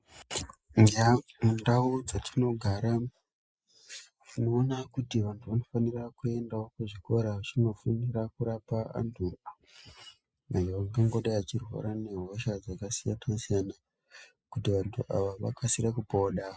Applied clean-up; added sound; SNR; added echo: neural mask model Resemble Enhance denoiser.